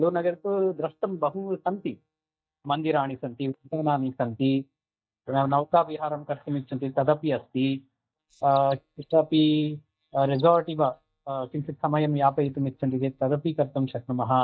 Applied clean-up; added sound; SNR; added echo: neural mask model DeepFilterNet 3.